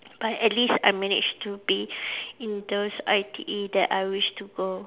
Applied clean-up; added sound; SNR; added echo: none; none; none; none.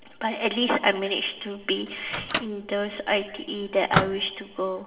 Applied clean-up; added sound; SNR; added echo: none; Microwave oven; 5 dB; reverberation time 1.4 s.